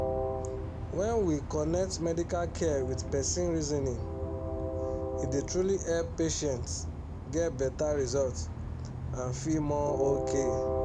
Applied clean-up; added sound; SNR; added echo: none; Train; 3 dB; none.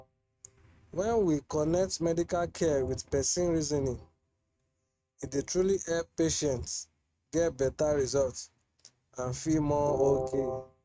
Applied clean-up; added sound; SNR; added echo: neural mask model RNNoise.